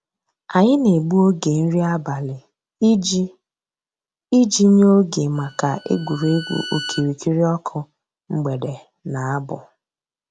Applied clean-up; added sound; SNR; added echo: none; Bowed string instrument; 16 dB; none.